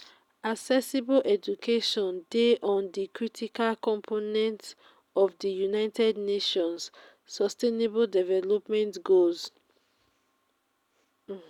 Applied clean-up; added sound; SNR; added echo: none; none; none; none.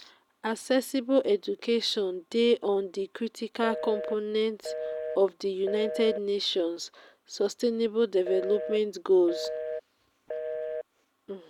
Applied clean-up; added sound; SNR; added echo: none; Telephone; 8 dB; none.